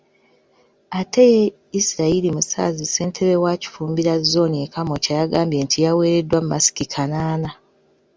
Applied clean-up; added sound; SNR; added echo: none; none; none; none.